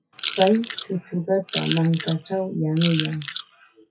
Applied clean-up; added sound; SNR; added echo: classical method WPE with log-MMSE.